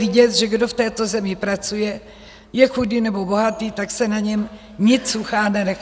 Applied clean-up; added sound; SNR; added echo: none; none; none; none.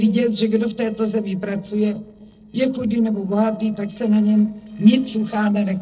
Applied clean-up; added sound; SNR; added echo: neural separator model SepFormer DNS4.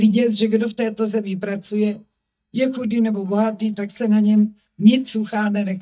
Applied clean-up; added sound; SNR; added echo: neural mask model DeepFilterNet 3.